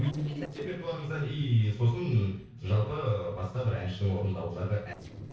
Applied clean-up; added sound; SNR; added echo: neural separator model SepFormer DNS4.